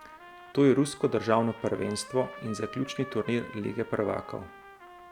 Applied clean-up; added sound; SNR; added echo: none; Trumpet; 17 dB; none.